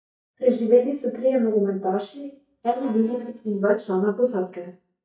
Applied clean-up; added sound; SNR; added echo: neural mask model DeepFilterNet 3.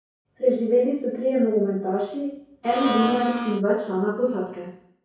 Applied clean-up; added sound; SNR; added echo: none; Domestic sounds, home sounds; 3 dB; reverberation time 0.6 s.